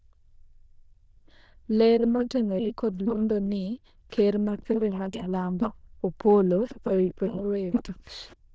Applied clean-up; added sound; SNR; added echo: neural diffusion model UNIVERSE++.